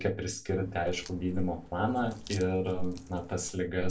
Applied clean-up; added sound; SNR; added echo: none; Crack; 20 dB; reverberation time 0.2 s.